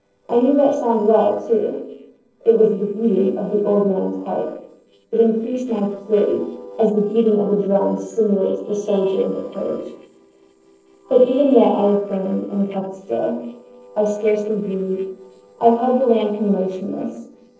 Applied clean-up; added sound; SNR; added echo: neural separator model SepFormer DNS4.